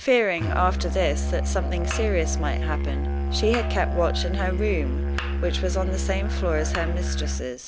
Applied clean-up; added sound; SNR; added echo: none; Musical instrument; -2 dB; none.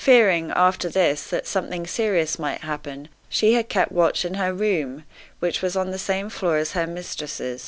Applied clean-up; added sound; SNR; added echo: none; none; none; none.